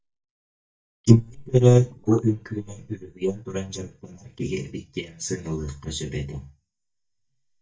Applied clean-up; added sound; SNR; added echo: neural mask model DeepFilterNet 3.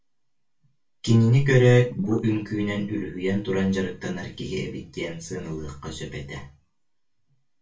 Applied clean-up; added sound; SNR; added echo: none; Gurgling / Liquid; 14 dB; reverberation time 0.2 s.